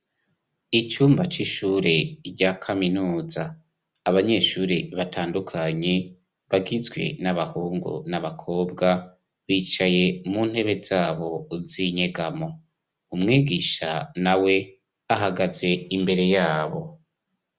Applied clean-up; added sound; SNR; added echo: none; none; none; none.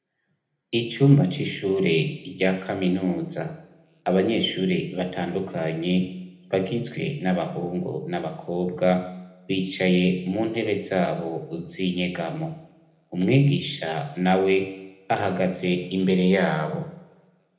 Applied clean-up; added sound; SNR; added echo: none; none; none; reverberation time 0.7 s.